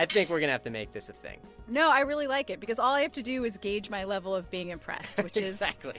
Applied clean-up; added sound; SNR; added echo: none; Cutlery, silverware; 7 dB; none.